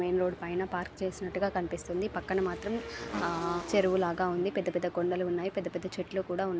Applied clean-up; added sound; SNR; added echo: none; Motorcycle / Engine; 13 dB; none.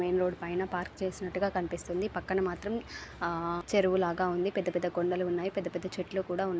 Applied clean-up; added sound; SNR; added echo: none; none; none; none.